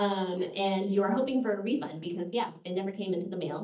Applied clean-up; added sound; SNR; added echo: neural mask model DeepFilterNet 3.